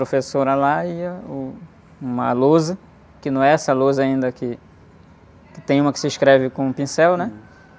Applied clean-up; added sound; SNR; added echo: none; none; none; none.